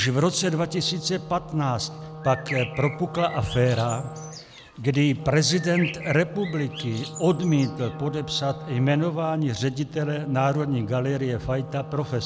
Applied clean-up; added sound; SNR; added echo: none; Bird + Wind instrument, woodwind instrument; 12 dB; none.